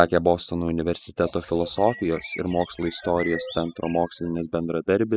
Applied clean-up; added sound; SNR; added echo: classical method spectral subtraction.